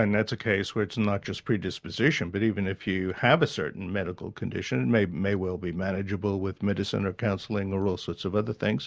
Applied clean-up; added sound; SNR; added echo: none; none; none; none.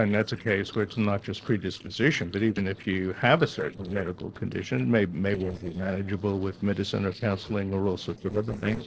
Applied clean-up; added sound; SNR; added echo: neural separator model SepFormer DNS4.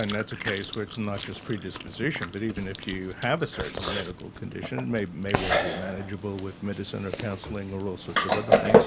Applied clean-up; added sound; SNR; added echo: none; Chewing, mastication; -3 dB; none.